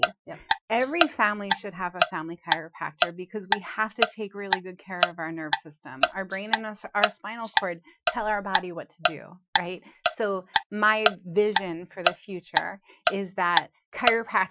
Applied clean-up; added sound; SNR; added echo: classical method Wiener filter.